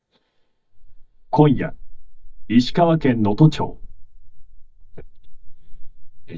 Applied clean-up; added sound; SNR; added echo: neural mask model DeepFilterNet 3.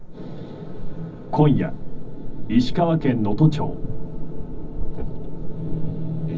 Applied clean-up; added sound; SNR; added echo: none; Thunder / Wind / Bird vocalization, bird call, bird song; 0 dB; reverberation time 0.4 s.